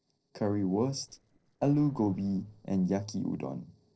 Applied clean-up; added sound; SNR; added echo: neural separator model SepFormer DNS4.